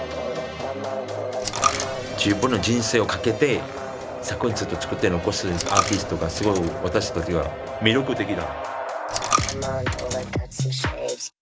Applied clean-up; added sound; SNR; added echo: none; Coin (dropping); 7 dB; none.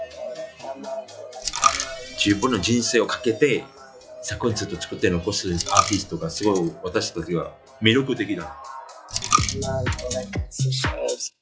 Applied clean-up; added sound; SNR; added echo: classical method log-MMSE.